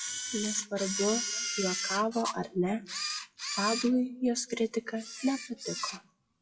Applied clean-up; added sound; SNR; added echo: classical method WPE with log-MMSE.